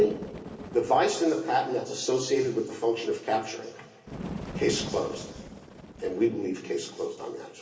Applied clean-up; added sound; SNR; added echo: none; Bird; 14 dB; reverberation time 1.6 s.